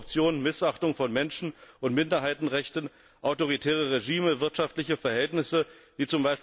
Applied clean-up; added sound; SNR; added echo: none; none; none; none.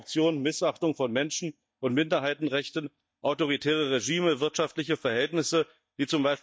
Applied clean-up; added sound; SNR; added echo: neural mask model DeepFilterNet 3.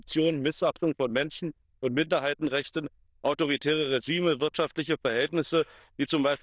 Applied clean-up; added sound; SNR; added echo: neural diffusion model UNIVERSE++.